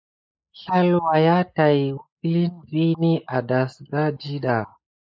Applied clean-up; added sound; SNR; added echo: neural mask model Resemble Enhance denoiser.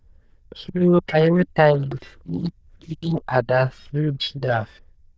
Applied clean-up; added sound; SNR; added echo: neural diffusion model UNIVERSE++.